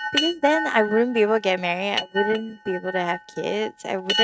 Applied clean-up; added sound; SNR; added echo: neural mask model RNNoise.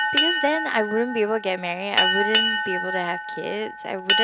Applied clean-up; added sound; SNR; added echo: none; Boat, Water vehicle; -1 dB; none.